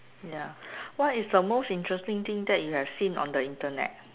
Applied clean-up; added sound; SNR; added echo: none; none; none; none.